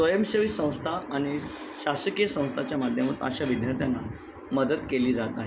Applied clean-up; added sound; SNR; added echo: none; none; none; none.